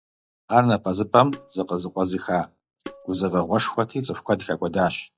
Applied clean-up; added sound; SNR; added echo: classical method log-MMSE.